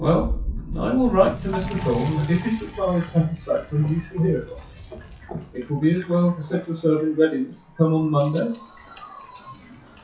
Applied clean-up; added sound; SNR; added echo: classical method WPE with log-MMSE.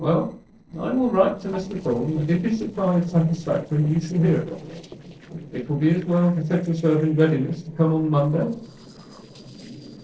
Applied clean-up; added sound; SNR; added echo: neural separator model SepFormer DNS4.